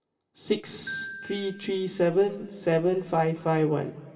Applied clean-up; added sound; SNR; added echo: none; Glockenspiel; 17 dB; reverberation time 2.7 s.